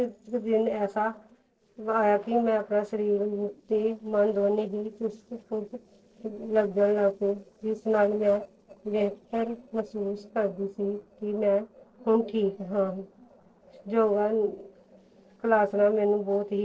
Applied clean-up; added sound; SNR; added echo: neural separator model SepFormer DNS4.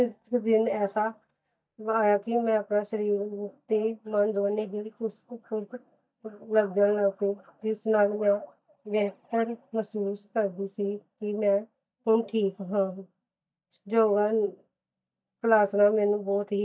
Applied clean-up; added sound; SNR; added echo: neural mask model DeepFilterNet 3.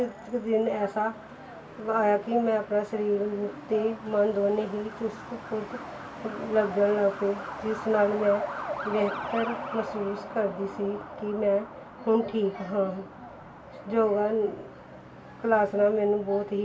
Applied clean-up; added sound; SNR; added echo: none; Truck; 12 dB; reverberation time 0.2 s.